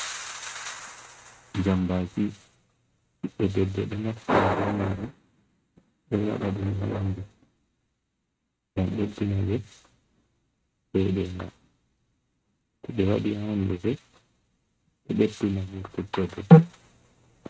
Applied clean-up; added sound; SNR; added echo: neural mask model RNNoise.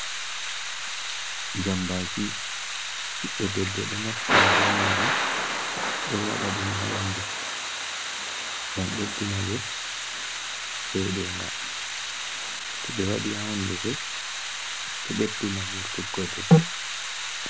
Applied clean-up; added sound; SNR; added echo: none; Thunder / Rain; -2 dB; none.